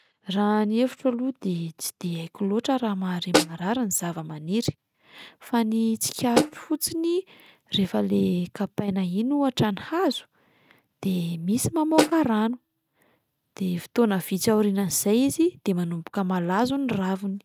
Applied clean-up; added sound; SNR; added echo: neural mask model RNNoise.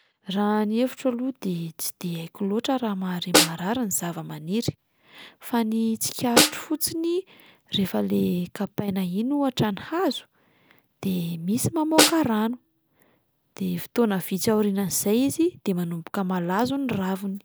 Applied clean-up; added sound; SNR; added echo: none; Snare drum; 1 dB; none.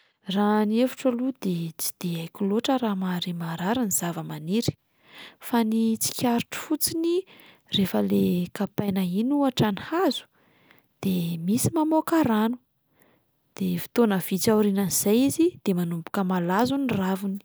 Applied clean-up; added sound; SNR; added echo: none; none; none; none.